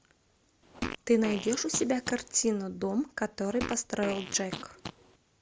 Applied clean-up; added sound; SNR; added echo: none; Fart; 9 dB; none.